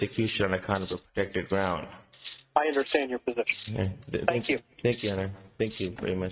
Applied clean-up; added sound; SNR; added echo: neural mask model RNNoise.